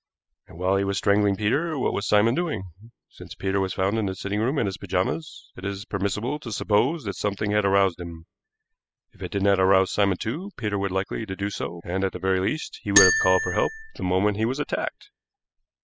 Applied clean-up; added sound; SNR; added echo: classical method spectral subtraction.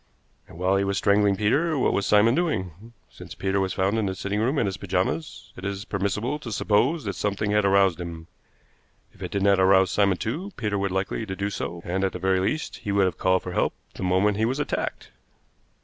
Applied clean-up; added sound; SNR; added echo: none; none; none; none.